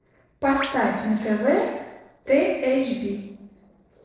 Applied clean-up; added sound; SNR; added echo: neural separator model SepFormer DNS4.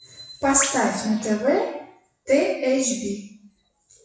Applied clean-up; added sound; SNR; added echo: classical method WPE with log-MMSE.